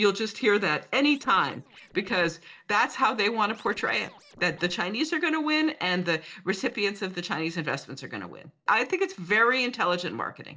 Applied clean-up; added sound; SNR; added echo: neural separator model SepFormer DNS4.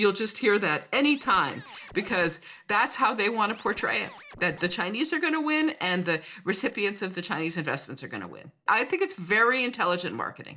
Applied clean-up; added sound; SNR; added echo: none; Scratching (performance technique); 19 dB; reverberation time 0.4 s.